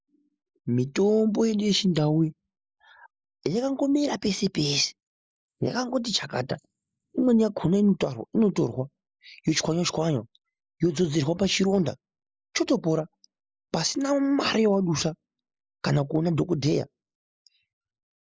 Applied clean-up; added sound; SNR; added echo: neural mask model Resemble Enhance denoiser.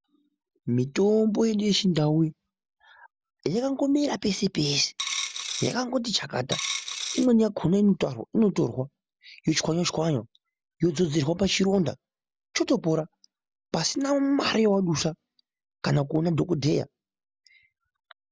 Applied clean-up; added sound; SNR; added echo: none; Coin (dropping); 6 dB; none.